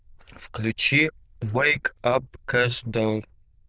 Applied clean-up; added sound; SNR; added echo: neural diffusion model UNIVERSE++.